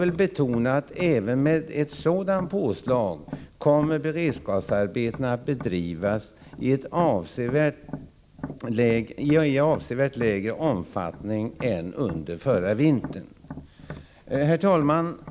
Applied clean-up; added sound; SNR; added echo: none; Tap; 16 dB; none.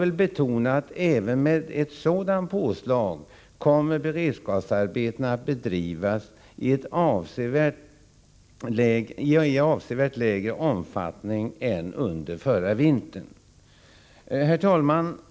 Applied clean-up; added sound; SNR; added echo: none; none; none; none.